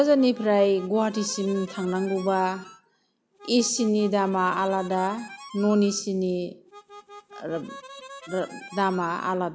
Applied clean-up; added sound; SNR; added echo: none; Harmonica; 18 dB; none.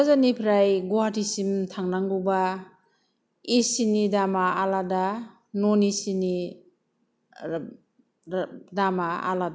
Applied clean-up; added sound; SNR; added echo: none; none; none; none.